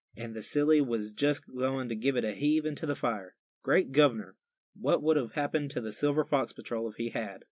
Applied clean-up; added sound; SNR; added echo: none; none; none; none.